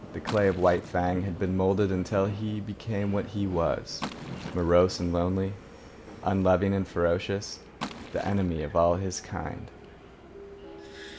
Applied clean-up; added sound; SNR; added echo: none; Liquid + Subway, metro, underground; 14 dB; none.